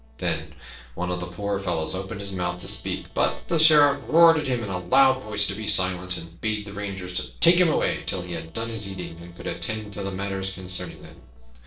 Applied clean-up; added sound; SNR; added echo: neural separator model SepFormer DNS4.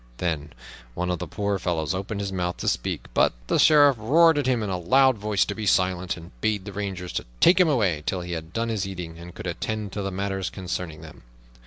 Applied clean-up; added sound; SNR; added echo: none; none; none; none.